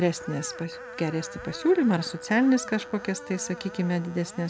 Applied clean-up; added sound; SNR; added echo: none; Screech + Wind instrument, woodwind instrument; 14 dB; none.